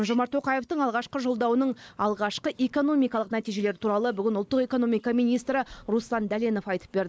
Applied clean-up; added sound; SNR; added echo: neural mask model Resemble Enhance denoiser.